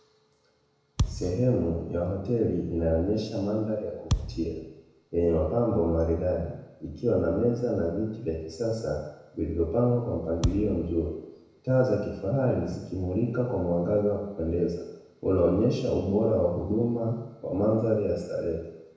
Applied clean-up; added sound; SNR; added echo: none; Thump, thud; 5 dB; reverberation time 1.0 s.